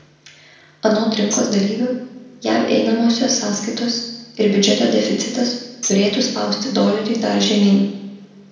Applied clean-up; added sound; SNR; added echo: none; Tambourine; 13 dB; reverberation time 0.9 s.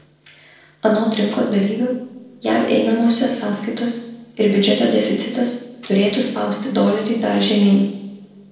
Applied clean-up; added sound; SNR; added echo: neural separator model SepFormer DNS4.